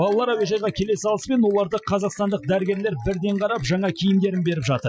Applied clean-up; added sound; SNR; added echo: classical method Wiener filter.